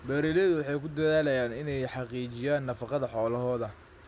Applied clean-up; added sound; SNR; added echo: none; none; none; none.